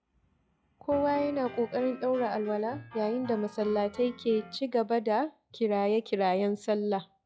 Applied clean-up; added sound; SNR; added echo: classical method log-MMSE.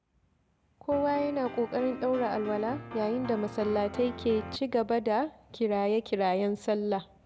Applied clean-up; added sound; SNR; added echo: none; Piano; 11 dB; none.